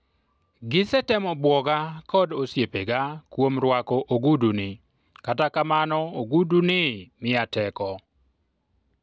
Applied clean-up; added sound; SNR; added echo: none; none; none; none.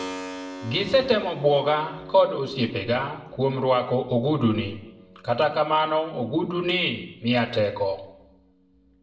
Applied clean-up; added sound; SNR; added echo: none; Keyboard (musical); 18 dB; reverberation time 0.6 s.